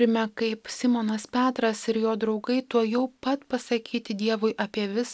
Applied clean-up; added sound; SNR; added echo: none; none; none; none.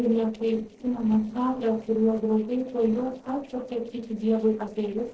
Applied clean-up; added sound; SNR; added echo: neural separator model SepFormer DNS4.